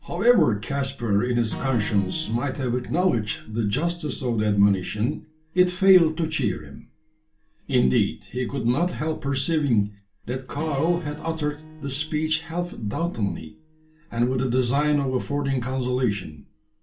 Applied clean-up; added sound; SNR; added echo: none; Acoustic guitar / Strum; 20 dB; reverberation time 0.2 s.